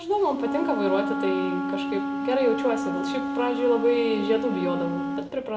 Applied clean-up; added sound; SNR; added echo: none; Wind instrument, woodwind instrument; 3 dB; reverberation time 1.7 s.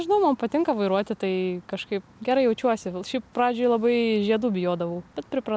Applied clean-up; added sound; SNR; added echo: none; none; none; none.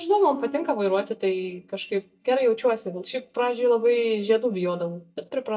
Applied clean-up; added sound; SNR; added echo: neural mask model DeepFilterNet 3.